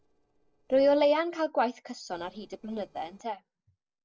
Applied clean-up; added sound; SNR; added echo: neural separator model SepFormer DNS4.